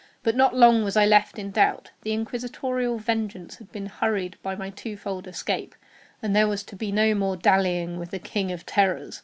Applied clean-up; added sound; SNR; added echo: none; none; none; none.